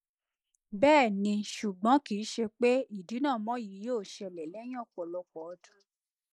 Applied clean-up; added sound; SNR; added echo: neural mask model Resemble Enhance denoiser.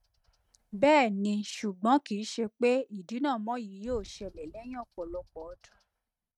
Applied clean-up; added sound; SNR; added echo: neural mask model RNNoise.